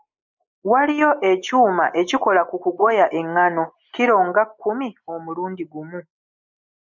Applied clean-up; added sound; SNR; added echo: neural mask model Resemble Enhance denoiser.